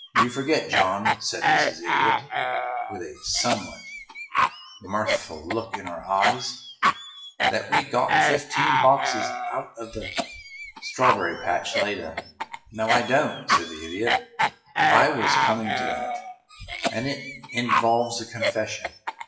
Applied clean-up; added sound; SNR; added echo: classical method WPE with log-MMSE.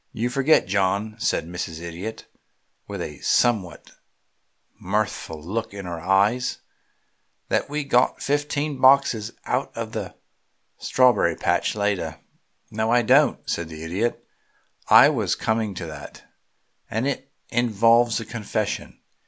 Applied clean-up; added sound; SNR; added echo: none; none; none; none.